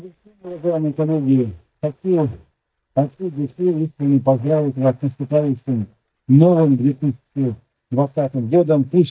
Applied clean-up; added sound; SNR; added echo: neural mask model DeepFilterNet 3.